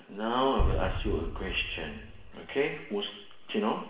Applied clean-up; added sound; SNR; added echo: none; Boom; 2 dB; reverberation time 0.8 s.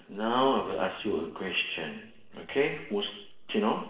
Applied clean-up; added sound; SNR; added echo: neural separator model SepFormer DNS4.